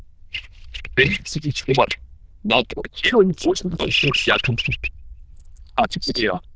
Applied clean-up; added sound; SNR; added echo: neural diffusion model UNIVERSE++.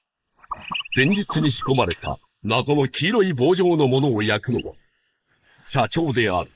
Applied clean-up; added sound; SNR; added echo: neural mask model Resemble Enhance denoiser.